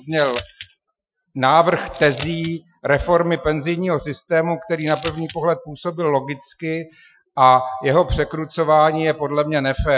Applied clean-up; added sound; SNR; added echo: classical method Wiener filter.